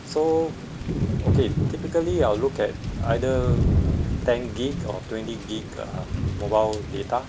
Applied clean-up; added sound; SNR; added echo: none; Thunder / Rain; 0 dB; none.